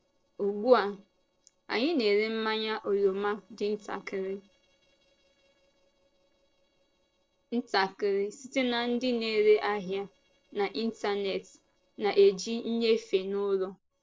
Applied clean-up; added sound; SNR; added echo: neural separator model SepFormer DNS4.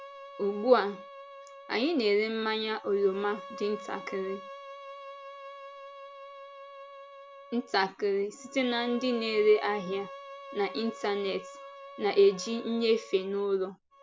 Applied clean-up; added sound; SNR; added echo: none; Bowed string instrument; 15 dB; none.